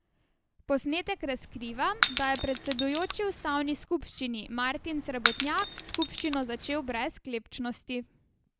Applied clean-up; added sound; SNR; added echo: none; Shatter / Crushing; 1 dB; none.